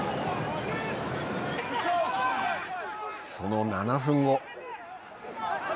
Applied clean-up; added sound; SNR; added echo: none; none; none; none.